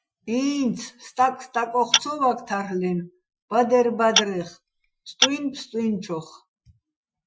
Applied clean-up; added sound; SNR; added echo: classical method Wiener filter.